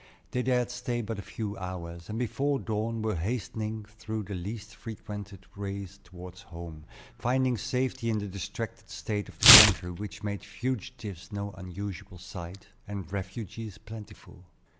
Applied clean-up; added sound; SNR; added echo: none; Tearing; -5 dB; none.